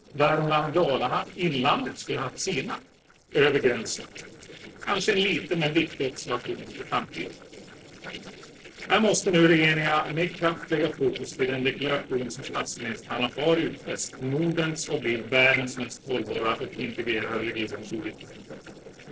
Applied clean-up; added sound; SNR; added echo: neural separator model SepFormer DNS4.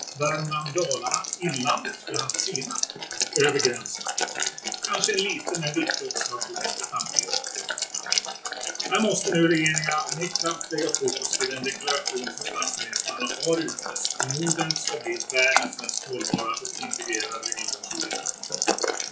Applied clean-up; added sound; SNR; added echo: classical method WPE with log-MMSE.